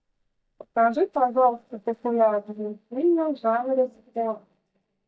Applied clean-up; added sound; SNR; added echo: neural mask model DeepFilterNet 3.